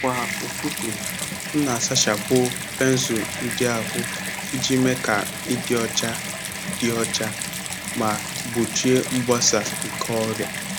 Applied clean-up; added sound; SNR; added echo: none; Bathtub (filling or washing) / Water tap, faucet; 5 dB; none.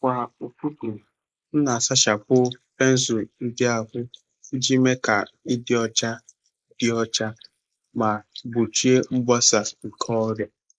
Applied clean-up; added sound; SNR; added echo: neural mask model Resemble Enhance denoiser.